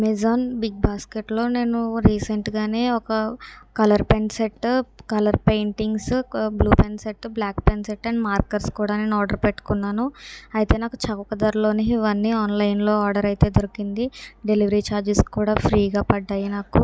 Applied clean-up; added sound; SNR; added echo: none; none; none; none.